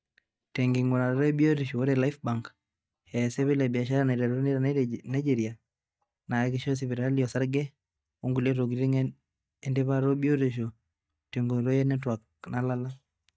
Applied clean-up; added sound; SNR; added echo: neural mask model DeepFilterNet 3.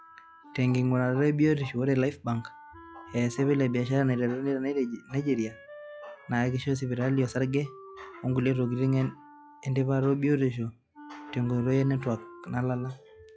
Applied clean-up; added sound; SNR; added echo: classical method log-MMSE.